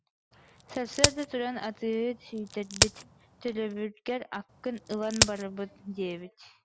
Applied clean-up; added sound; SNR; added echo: none; Crack; -2 dB; none.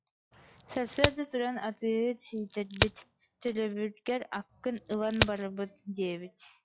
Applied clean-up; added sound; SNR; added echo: classical method log-MMSE.